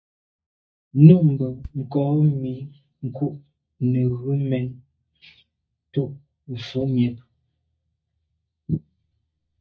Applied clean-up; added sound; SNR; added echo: neural mask model DeepFilterNet 3.